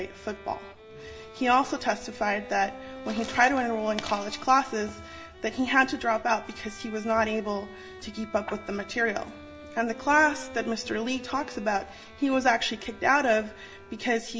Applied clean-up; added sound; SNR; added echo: none; Bowed string instrument; 18 dB; reverberation time 0.9 s.